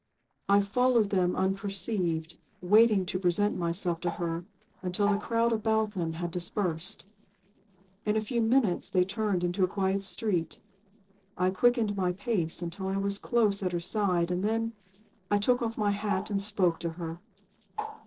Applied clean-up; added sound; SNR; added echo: neural separator model SepFormer DNS4.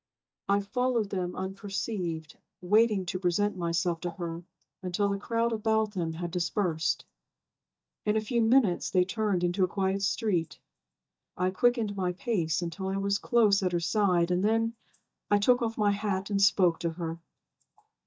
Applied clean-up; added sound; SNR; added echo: neural mask model DeepFilterNet 3.